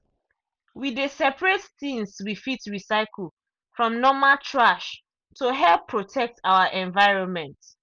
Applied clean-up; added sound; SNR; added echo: none; none; none; none.